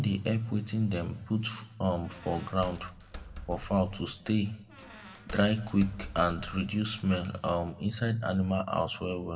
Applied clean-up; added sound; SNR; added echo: none; Squeak; 15 dB; reverberation time 1.7 s.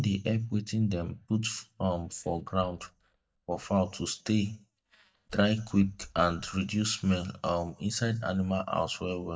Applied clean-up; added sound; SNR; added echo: neural mask model DeepFilterNet 3.